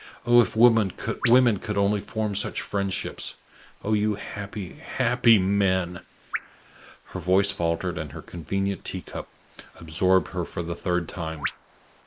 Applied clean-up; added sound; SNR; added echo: neural mask model Resemble Enhance denoiser.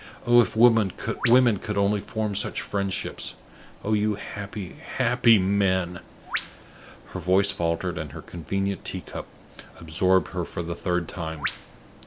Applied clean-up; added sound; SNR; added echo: none; Bird vocalization, bird call, bird song; 17 dB; none.